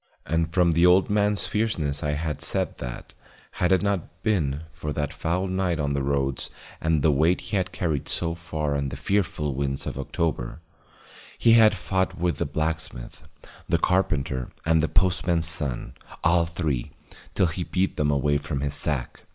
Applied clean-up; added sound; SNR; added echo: none; none; none; none.